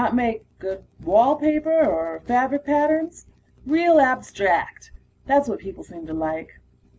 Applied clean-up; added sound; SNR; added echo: none; none; none; none.